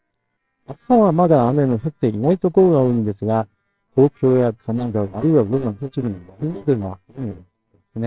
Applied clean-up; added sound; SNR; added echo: neural separator model SepFormer WHAMR!.